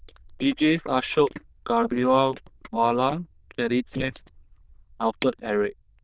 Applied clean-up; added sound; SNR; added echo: neural diffusion model UNIVERSE++.